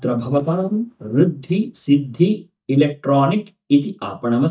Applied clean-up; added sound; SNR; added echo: neural mask model DeepFilterNet 3.